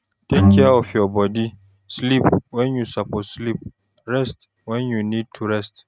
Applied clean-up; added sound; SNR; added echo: neural mask model RNNoise.